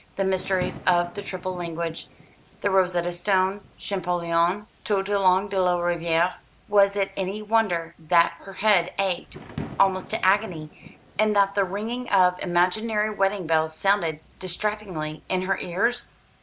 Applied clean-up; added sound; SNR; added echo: none; Thunder / Rain; 20 dB; none.